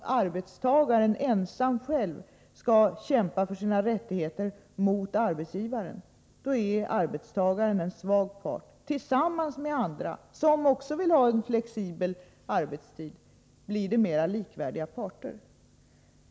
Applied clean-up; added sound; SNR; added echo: none; none; none; none.